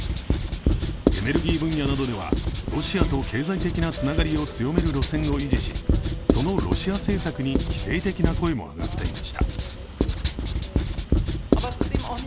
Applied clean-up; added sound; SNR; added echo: none; Writing; -3 dB; none.